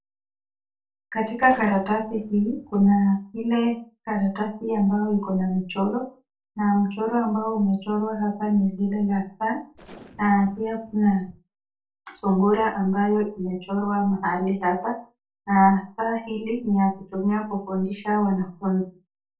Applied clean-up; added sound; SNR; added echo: neural separator model SepFormer DNS4.